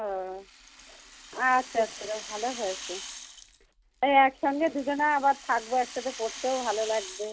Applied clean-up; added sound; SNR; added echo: none; Rattle (instrument); 15 dB; none.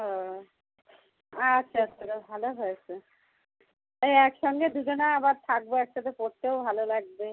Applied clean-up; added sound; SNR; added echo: none; none; none; none.